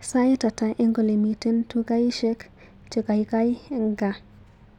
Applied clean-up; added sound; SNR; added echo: none; none; none; none.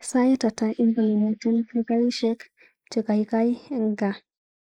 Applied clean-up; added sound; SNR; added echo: neural mask model Resemble Enhance denoiser.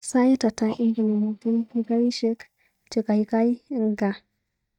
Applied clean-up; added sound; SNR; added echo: neural mask model DeepFilterNet 3.